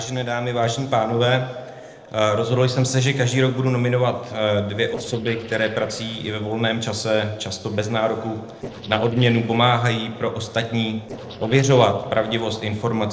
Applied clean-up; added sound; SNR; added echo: neural separator model SepFormer DNS4.